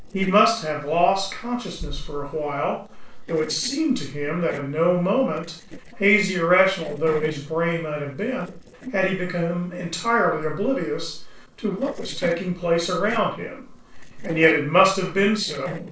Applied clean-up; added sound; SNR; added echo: neural separator model SepFormer DNS4.